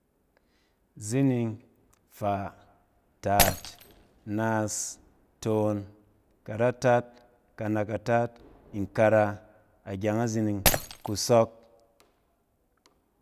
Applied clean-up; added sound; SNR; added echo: none; Shatter; 2 dB; none.